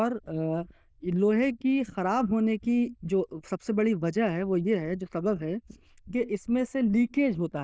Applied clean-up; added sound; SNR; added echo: neural diffusion model UNIVERSE++.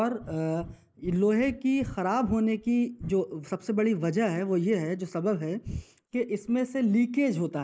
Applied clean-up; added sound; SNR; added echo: neural mask model Resemble Enhance denoiser.